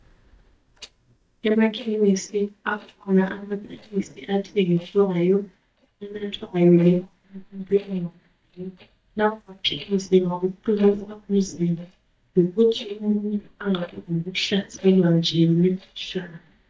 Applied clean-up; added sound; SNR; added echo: neural mask model DeepFilterNet 3.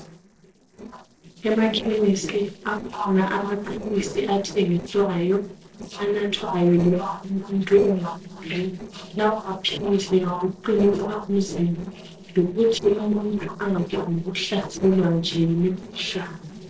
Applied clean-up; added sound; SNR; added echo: neural separator model SepFormer DNS4.